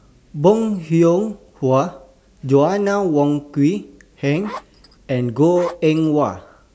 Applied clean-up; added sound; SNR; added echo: none; Zipper (clothing); 16 dB; none.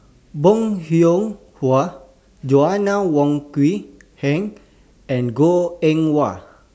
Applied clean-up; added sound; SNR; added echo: none; none; none; none.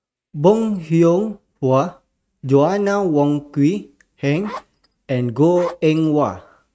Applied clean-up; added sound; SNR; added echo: neural mask model RNNoise.